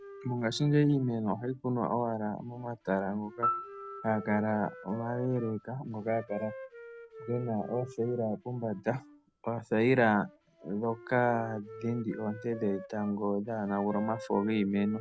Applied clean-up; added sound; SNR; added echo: none; Wind instrument, woodwind instrument + Piano; 13 dB; none.